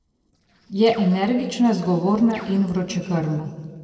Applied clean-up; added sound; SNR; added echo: neural separator model SepFormer DNS4.